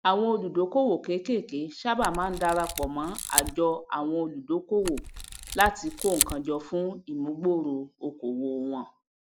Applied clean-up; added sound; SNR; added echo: none; Camera; 5 dB; none.